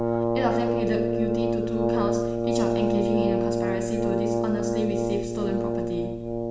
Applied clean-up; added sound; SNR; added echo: none; Brass instrument; -5 dB; reverberation time 1.1 s.